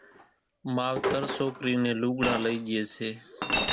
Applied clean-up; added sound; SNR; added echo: none; Chink, clink; 3 dB; none.